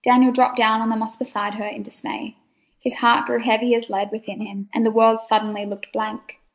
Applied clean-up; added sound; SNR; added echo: neural mask model Resemble Enhance denoiser.